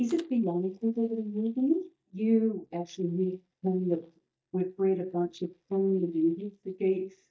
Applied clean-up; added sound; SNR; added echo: neural mask model DeepFilterNet 3.